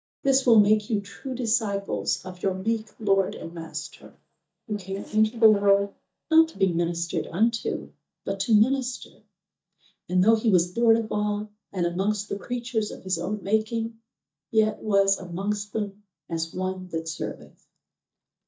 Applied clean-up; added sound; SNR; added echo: neural mask model DeepFilterNet 3.